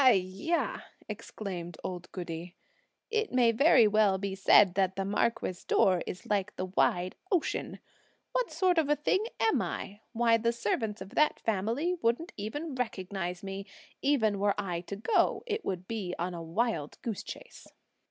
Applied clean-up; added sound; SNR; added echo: none; none; none; none.